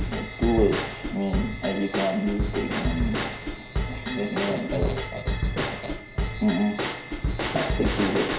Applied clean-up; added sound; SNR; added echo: none; Bell / Drum / Drum kit; 1 dB; reverberation time 0.5 s.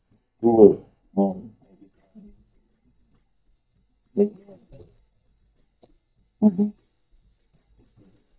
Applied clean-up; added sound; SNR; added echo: neural mask model DeepFilterNet 3.